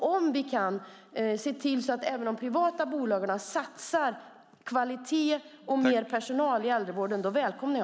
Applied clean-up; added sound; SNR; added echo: none; none; none; none.